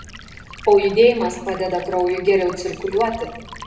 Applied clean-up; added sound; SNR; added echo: none; Stream; 18 dB; reverberation time 1.0 s.